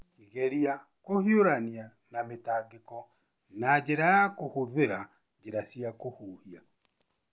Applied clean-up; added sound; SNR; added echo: none; none; none; none.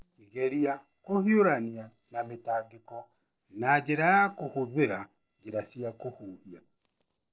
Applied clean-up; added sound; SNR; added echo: neural separator model SepFormer DNS4.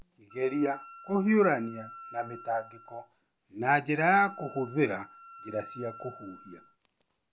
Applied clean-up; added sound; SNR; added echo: none; Wind instrument, woodwind instrument; 19 dB; none.